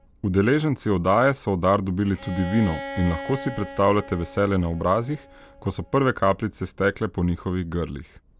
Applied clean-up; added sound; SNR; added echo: none; Bowed string instrument; 17 dB; none.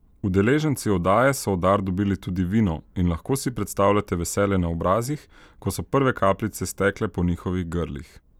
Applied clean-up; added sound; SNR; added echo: none; none; none; none.